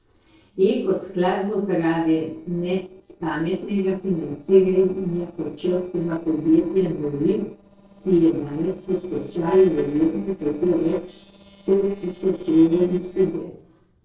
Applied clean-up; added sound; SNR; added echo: neural separator model SepFormer DNS4.